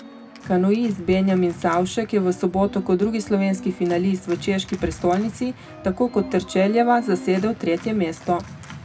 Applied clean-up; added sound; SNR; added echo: none; Organ; 16 dB; reverberation time 0.2 s.